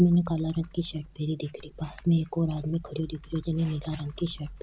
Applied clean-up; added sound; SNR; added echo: none; Computer keyboard; 18 dB; none.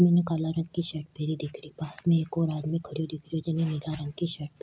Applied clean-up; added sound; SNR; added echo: none; none; none; none.